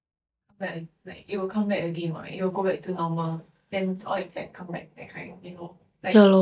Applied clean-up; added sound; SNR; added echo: neural mask model DeepFilterNet 3.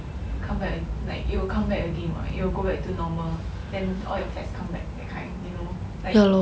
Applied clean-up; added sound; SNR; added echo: none; none; none; none.